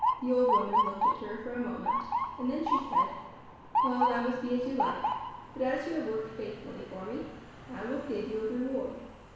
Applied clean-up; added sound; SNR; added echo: none; Motor vehicle (road) / Siren; -1 dB; reverberation time 1.1 s.